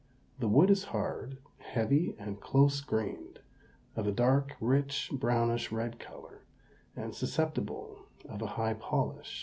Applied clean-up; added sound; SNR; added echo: none; none; none; none.